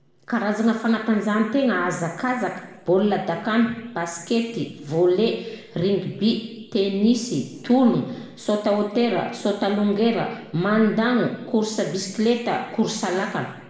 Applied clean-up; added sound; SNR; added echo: none; none; none; reverberation time 1.0 s.